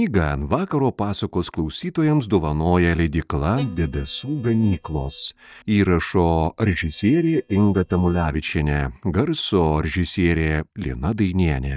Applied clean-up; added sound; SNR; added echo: neural mask model DeepFilterNet 3.